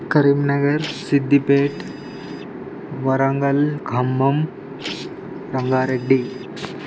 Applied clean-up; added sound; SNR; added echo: none; Printer; 17 dB; none.